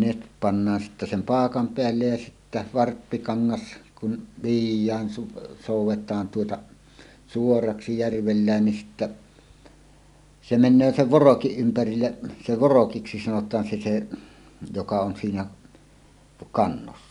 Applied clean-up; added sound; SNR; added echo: none; none; none; none.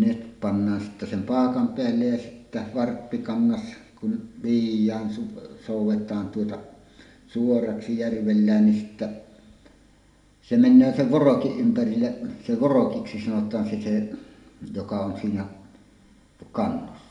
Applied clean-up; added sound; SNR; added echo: none; none; none; reverberation time 1.0 s.